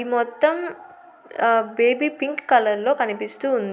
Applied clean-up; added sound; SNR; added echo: none; none; none; none.